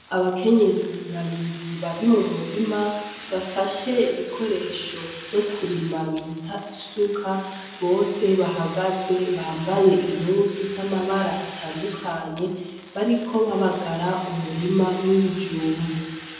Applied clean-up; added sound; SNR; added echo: none; Fire; 17 dB; reverberation time 0.9 s.